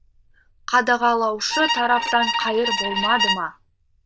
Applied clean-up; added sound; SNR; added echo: neural diffusion model UNIVERSE++.